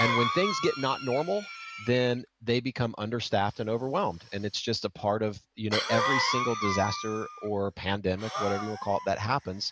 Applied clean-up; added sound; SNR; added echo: none; Cough; 5 dB; none.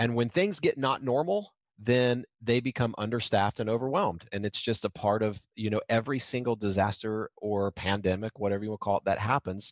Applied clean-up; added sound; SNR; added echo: none; none; none; none.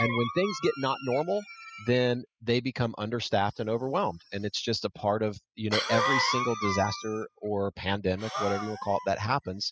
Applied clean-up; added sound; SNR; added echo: classical method spectral subtraction.